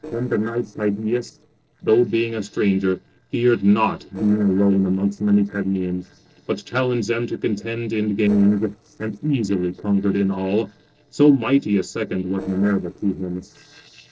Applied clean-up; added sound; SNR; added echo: neural separator model SepFormer DNS4.